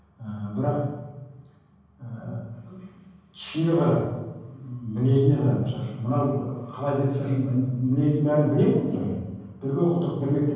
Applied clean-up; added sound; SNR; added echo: none; none; none; reverberation time 1.3 s.